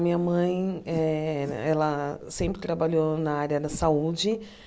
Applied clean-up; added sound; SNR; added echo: none; Whoosh, swoosh, swish; 15 dB; none.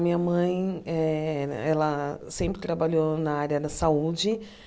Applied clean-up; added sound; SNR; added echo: none; none; none; none.